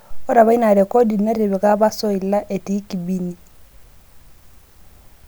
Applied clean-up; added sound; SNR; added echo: none; none; none; none.